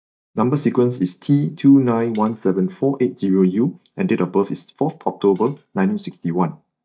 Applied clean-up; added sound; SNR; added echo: neural mask model DeepFilterNet 3.